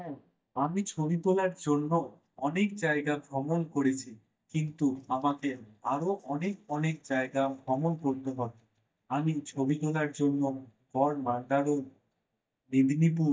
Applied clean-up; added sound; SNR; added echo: neural mask model DeepFilterNet 3.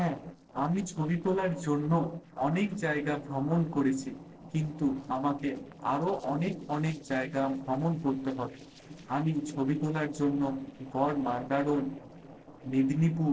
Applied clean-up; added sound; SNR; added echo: neural separator model SepFormer DNS4.